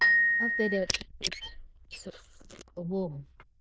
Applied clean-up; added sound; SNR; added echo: neural diffusion model UNIVERSE++.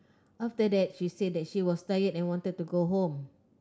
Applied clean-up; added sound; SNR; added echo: none; none; none; none.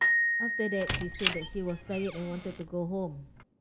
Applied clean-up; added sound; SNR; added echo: none; Glockenspiel + Squeak; -4 dB; none.